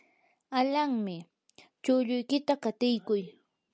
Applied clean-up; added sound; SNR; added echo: none; none; none; none.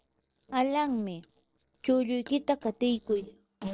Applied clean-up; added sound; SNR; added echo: neural separator model SepFormer DNS4.